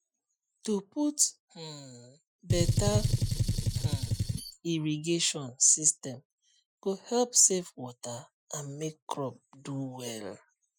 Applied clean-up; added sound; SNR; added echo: classical method Wiener filter.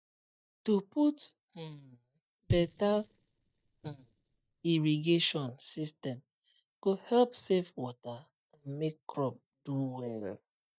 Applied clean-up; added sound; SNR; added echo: neural mask model DeepFilterNet 3.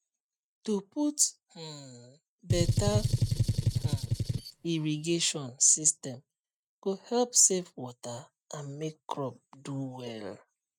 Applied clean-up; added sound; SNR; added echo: neural mask model RNNoise.